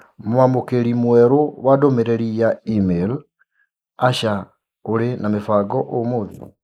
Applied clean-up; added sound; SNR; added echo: neural mask model Resemble Enhance denoiser.